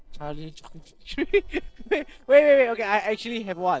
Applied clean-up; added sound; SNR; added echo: neural separator model SepFormer DNS4.